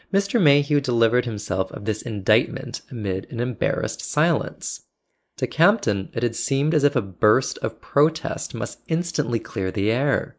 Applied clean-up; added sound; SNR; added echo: neural mask model Resemble Enhance denoiser.